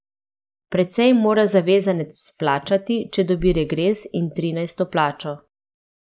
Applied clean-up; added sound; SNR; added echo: neural mask model Resemble Enhance denoiser.